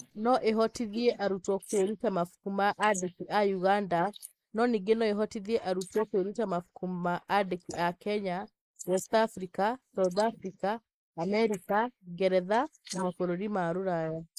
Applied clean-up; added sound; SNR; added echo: neural mask model Resemble Enhance denoiser.